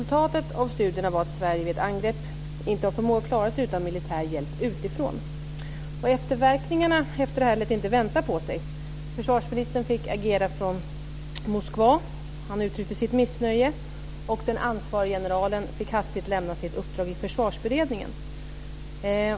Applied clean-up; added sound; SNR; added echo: none; none; none; none.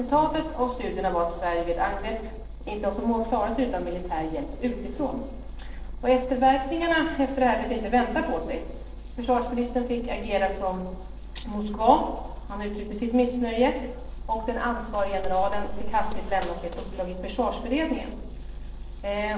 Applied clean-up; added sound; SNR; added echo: neural separator model SepFormer DNS4.